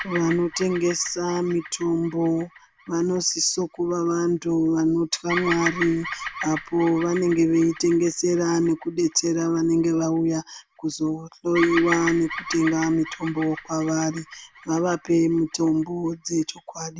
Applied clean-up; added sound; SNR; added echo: none; Bird vocalization, bird call, bird song; 13 dB; none.